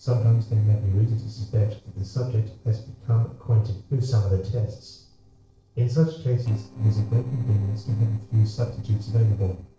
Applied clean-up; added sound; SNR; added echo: neural separator model SepFormer DNS4.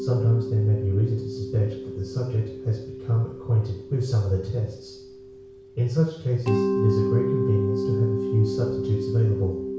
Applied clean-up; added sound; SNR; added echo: none; Mallet percussion; 5 dB; reverberation time 0.6 s.